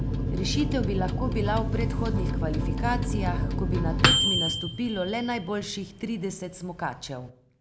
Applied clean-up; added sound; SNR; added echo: none; Microwave oven; -3 dB; none.